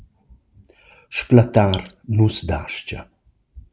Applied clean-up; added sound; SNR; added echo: none; Drip; 13 dB; none.